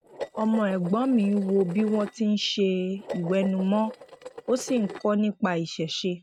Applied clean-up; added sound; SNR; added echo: neural mask model RNNoise.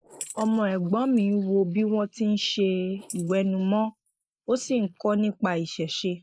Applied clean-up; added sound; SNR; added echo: neural mask model Resemble Enhance denoiser.